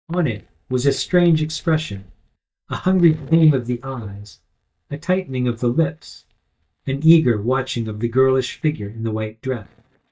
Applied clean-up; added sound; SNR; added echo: neural mask model DeepFilterNet 3.